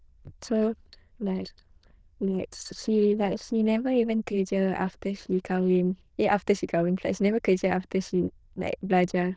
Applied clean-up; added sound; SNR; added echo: neural diffusion model UNIVERSE++.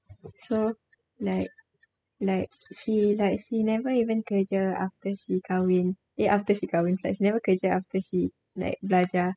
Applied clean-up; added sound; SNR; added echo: classical method spectral subtraction.